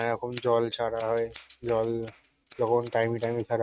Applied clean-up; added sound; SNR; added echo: neural mask model RNNoise.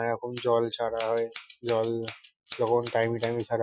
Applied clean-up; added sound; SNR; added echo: classical method Wiener filter.